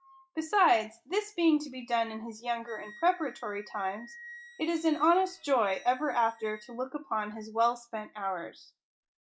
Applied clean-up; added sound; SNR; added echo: classical method log-MMSE.